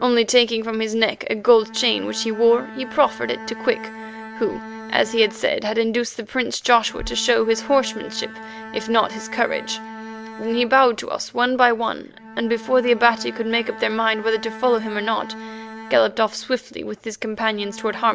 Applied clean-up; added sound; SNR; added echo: none; Bowed string instrument; 16 dB; none.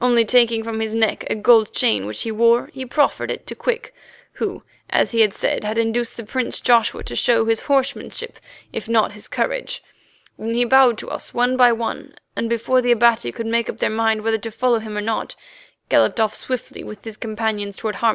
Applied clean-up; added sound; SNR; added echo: none; none; none; none.